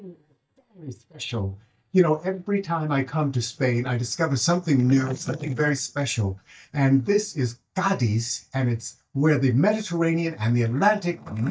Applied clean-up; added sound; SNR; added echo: neural mask model DeepFilterNet 3.